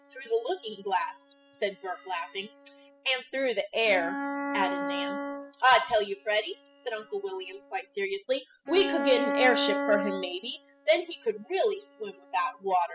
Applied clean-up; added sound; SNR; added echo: classical method spectral subtraction.